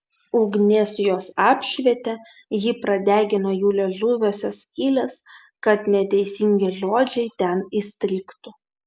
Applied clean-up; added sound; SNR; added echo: none; none; none; none.